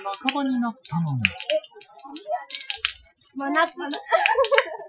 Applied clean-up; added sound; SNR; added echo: classical method Wiener filter.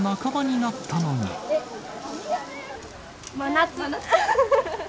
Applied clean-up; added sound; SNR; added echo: none; none; none; none.